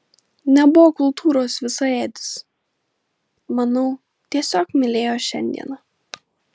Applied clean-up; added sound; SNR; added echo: none; none; none; none.